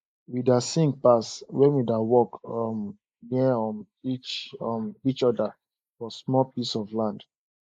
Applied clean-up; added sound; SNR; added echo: neural mask model Resemble Enhance denoiser.